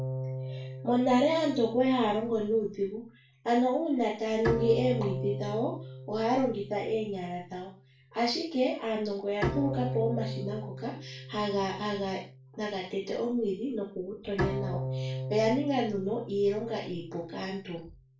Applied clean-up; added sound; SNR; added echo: none; Bowed string instrument; 8 dB; reverberation time 0.3 s.